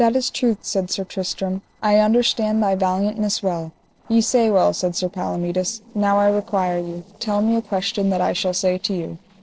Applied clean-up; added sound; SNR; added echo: neural separator model SepFormer DNS4.